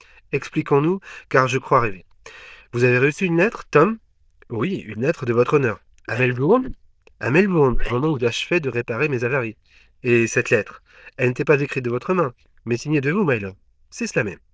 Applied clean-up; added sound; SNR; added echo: neural diffusion model UNIVERSE++.